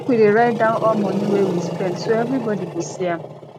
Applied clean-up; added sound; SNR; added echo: none; Growling; 7 dB; none.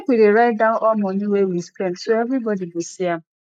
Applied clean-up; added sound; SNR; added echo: neural mask model Resemble Enhance denoiser.